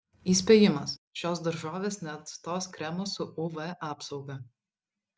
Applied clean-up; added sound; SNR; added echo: none; none; none; none.